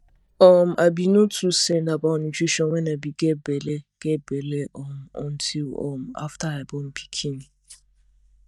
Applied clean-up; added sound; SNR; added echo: neural mask model DeepFilterNet 3.